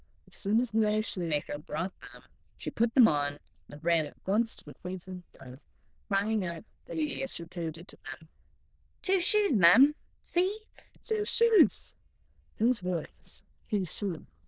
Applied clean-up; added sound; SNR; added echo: neural diffusion model UNIVERSE++.